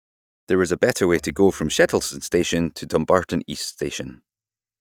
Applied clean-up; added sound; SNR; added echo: neural mask model DeepFilterNet 3.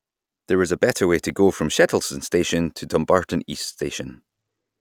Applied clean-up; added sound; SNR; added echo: none; none; none; none.